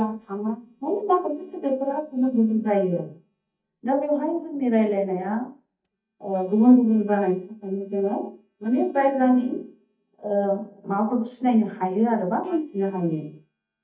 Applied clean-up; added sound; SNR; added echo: neural mask model DeepFilterNet 3.